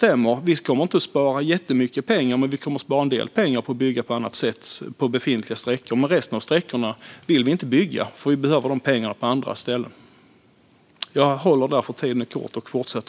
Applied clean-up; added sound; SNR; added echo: none; none; none; none.